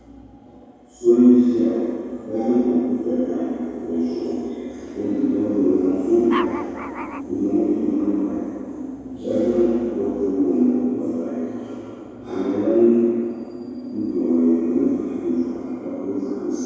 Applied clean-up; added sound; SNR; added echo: none; Dog; 10 dB; reverberation time 2.0 s.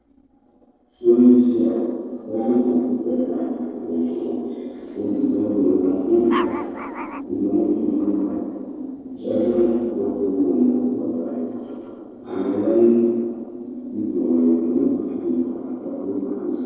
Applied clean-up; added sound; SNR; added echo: neural separator model SepFormer DNS4.